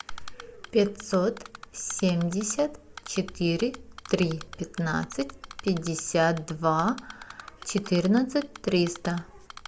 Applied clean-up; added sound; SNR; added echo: none; Typing; 19 dB; none.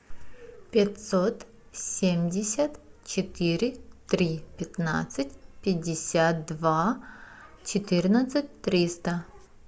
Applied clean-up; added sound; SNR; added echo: none; none; none; none.